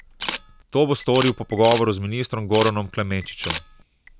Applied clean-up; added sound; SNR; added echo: none; Camera; 8 dB; none.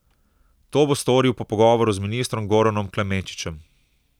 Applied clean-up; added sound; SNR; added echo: none; none; none; none.